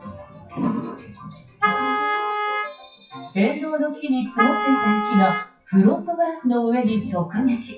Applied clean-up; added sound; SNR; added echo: classical method WPE with log-MMSE.